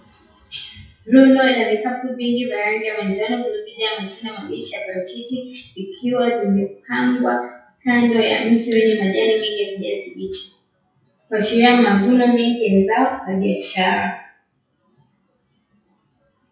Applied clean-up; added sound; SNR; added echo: classical method WPE with log-MMSE.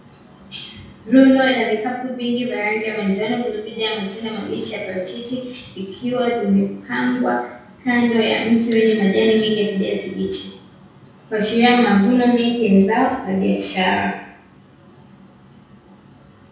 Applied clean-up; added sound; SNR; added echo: none; Bicycle bell; 19 dB; reverberation time 0.6 s.